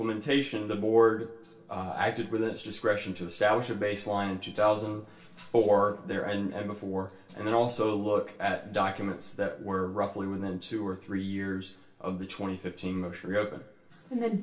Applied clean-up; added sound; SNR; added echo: none; none; none; reverberation time 0.3 s.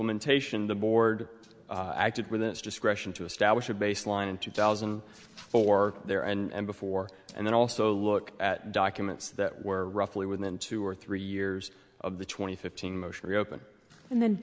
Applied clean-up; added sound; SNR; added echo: none; none; none; none.